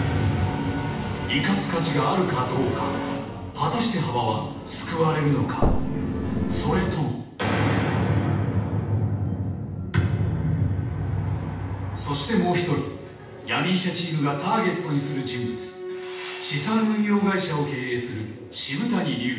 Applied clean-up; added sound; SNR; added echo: none; Thump, thud; 0 dB; reverberation time 0.9 s.